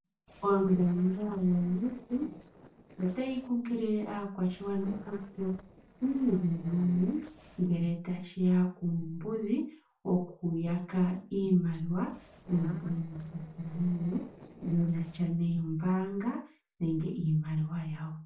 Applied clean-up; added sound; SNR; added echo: neural separator model SepFormer DNS4.